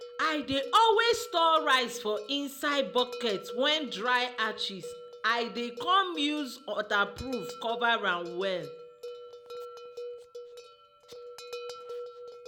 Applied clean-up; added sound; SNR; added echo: none; Bell; 13 dB; none.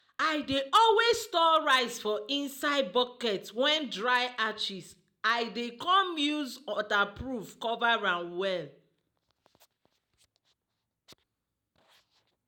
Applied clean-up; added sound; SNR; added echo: none; none; none; none.